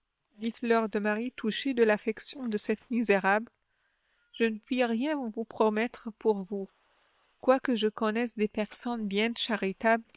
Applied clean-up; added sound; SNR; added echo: neural separator model SepFormer WHAM!.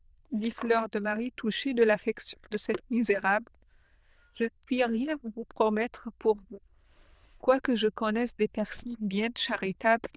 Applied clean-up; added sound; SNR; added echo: neural diffusion model UNIVERSE++.